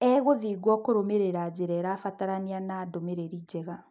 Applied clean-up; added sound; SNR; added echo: none; none; none; none.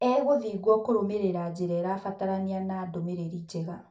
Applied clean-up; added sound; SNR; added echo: none; none; none; reverberation time 0.3 s.